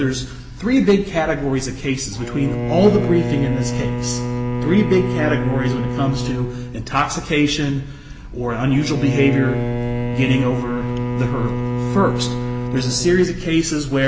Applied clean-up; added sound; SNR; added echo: none; Bowed string instrument; 4 dB; none.